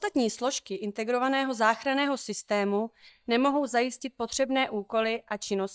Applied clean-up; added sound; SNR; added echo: neural mask model DeepFilterNet 3.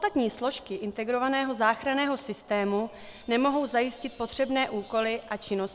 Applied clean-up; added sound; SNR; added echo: none; Chime; 20 dB; none.